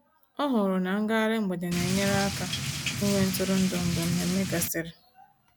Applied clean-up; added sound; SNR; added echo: none; Drip / Rain; 4 dB; none.